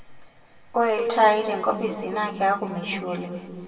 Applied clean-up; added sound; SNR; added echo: none; none; none; reverberation time 2.0 s.